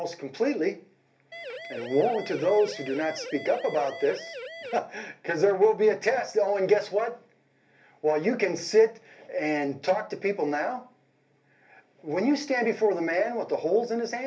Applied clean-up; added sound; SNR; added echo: none; Siren; 12 dB; reverberation time 0.3 s.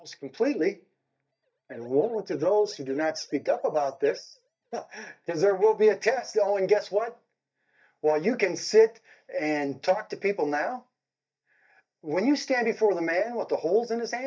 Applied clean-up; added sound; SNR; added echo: neural mask model DeepFilterNet 3.